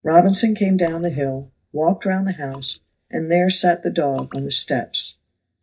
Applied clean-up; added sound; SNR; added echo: neural mask model DeepFilterNet 3.